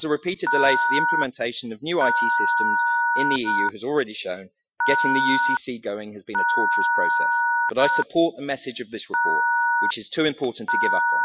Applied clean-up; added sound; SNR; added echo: classical method Wiener filter.